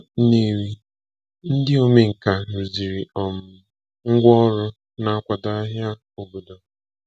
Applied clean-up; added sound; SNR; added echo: none; none; none; none.